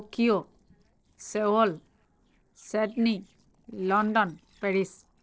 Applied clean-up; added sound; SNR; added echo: neural separator model SepFormer DNS4.